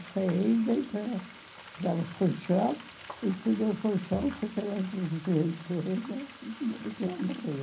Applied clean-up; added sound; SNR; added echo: none; Frying (food); 17 dB; reverberation time 0.5 s.